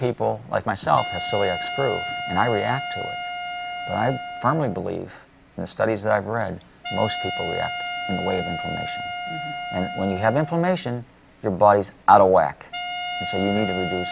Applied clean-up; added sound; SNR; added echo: none; Wind instrument, woodwind instrument; 8 dB; none.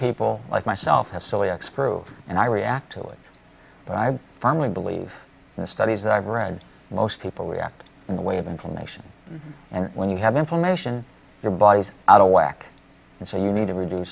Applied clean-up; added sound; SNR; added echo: none; none; none; none.